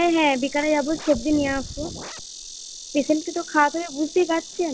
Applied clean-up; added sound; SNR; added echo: none; Scratching (performance technique) + Insect; 13 dB; none.